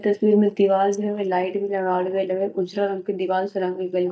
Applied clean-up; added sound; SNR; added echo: neural mask model DeepFilterNet 3.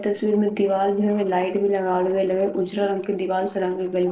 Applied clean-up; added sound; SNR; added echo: neural separator model SepFormer DNS4.